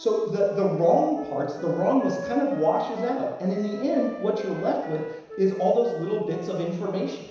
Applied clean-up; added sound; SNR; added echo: none; Wind instrument, woodwind instrument; 15 dB; reverberation time 1.0 s.